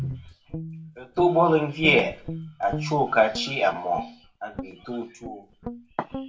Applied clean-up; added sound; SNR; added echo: none; Guitar; 11 dB; reverberation time 0.2 s.